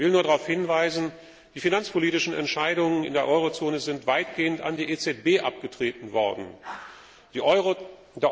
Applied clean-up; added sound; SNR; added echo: none; none; none; none.